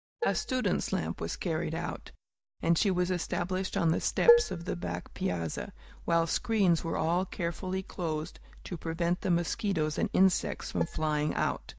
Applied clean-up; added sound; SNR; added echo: neural mask model DeepFilterNet 3.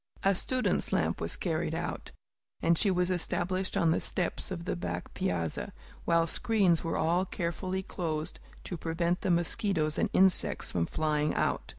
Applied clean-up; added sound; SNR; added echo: none; none; none; none.